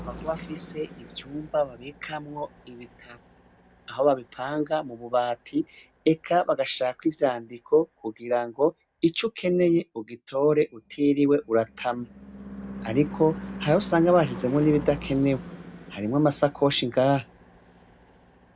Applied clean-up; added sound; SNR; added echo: none; Car passing by / Engine / Truck; 17 dB; none.